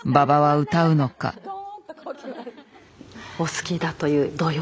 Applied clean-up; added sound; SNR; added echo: none; none; none; none.